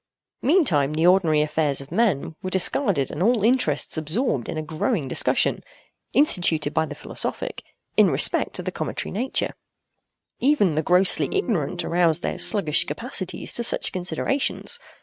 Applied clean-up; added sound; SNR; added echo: neural mask model RNNoise.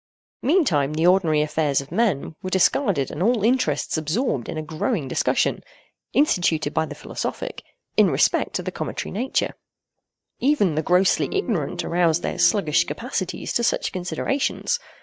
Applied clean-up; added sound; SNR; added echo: neural mask model DeepFilterNet 3.